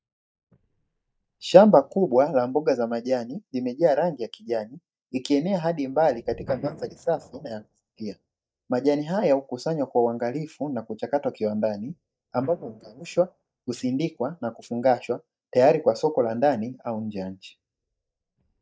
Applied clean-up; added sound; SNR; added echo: neural mask model DeepFilterNet 3.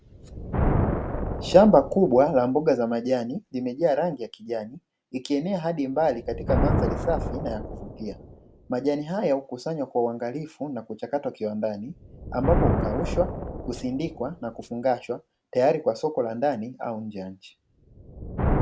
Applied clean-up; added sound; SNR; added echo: none; Thunder; 5 dB; none.